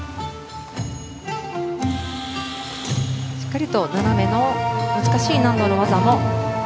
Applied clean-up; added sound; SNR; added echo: none; none; none; none.